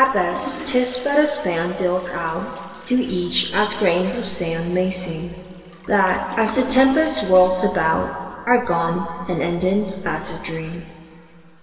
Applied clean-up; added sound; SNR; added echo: none; Toilet flush; 18 dB; reverberation time 2.4 s.